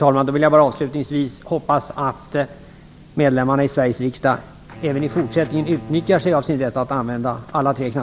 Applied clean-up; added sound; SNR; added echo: none; Bowed string instrument; 18 dB; none.